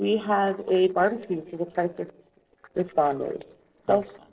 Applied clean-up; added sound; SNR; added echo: neural separator model SepFormer DNS4.